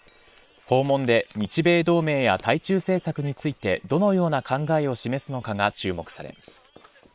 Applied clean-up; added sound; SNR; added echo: neural separator model SepFormer WHAM!.